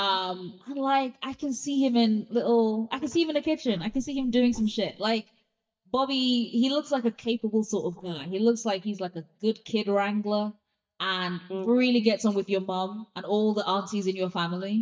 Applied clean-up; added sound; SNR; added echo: neural mask model DeepFilterNet 3.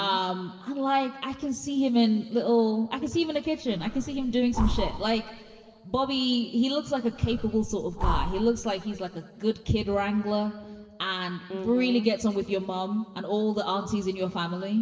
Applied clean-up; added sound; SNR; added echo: neural separator model SepFormer DNS4.